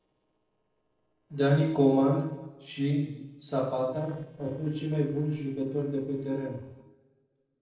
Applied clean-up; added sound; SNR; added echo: neural separator model SepFormer DNS4.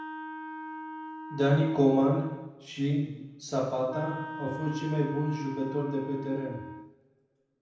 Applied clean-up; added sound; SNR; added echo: none; Wind instrument, woodwind instrument; 12 dB; reverberation time 0.9 s.